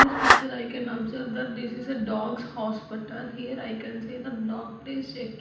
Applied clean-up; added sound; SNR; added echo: none; Clapping; -3 dB; reverberation time 0.9 s.